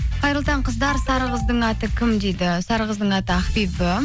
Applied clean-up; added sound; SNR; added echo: none; Alarm; 14 dB; none.